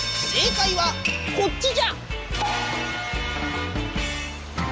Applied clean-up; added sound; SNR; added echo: none; none; none; none.